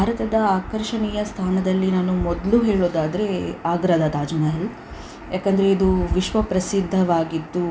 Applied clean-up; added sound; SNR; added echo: none; none; none; none.